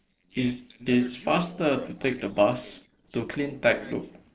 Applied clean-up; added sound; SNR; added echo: neural separator model SepFormer DNS4.